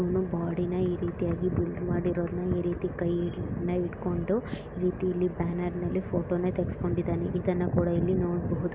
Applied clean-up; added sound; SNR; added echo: none; none; none; none.